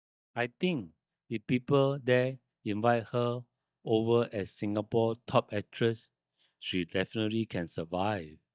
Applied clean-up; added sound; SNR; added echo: neural mask model DeepFilterNet 3.